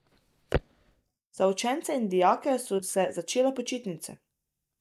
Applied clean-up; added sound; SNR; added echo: neural mask model DeepFilterNet 3.